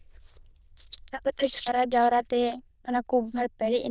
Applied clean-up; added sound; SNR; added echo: neural diffusion model UNIVERSE++.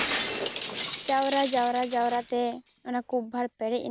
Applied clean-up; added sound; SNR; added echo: none; Shatter; 4 dB; none.